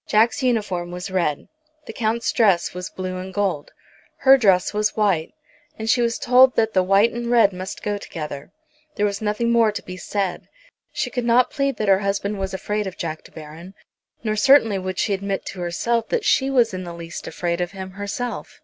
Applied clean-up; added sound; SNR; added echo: none; none; none; none.